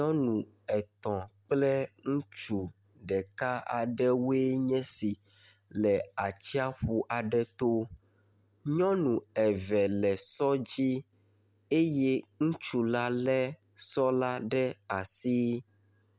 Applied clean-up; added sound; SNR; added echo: none; none; none; none.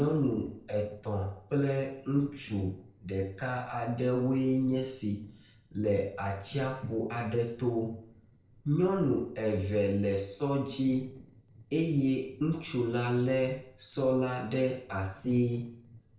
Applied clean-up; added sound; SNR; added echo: neural separator model SepFormer DNS4.